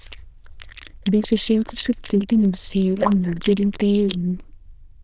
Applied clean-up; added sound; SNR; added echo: neural diffusion model UNIVERSE++.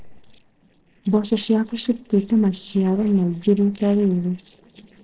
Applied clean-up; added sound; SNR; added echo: neural separator model SepFormer DNS4.